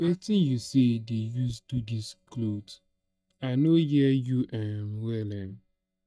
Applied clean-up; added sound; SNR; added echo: neural mask model DeepFilterNet 3.